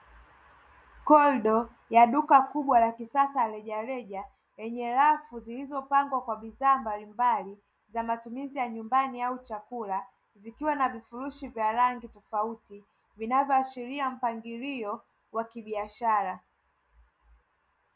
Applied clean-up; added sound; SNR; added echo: none; none; none; none.